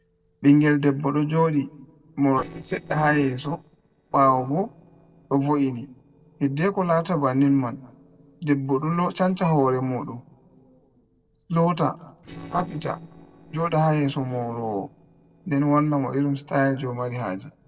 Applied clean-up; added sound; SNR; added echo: neural separator model SepFormer DNS4.